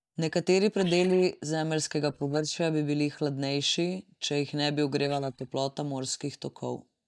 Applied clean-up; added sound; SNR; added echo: neural mask model DeepFilterNet 3.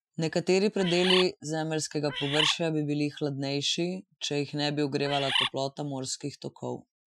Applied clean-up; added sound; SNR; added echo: classical method Wiener filter.